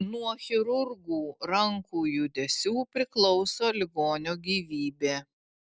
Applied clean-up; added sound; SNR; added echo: none; none; none; none.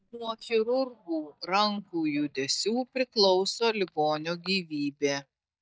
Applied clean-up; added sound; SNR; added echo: neural mask model DeepFilterNet 3.